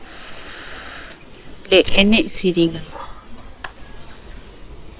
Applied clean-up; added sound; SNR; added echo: neural separator model SepFormer WHAM!.